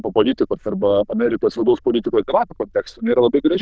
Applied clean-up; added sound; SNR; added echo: neural diffusion model UNIVERSE++.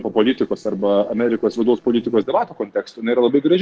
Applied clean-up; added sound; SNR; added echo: neural separator model SepFormer DNS4.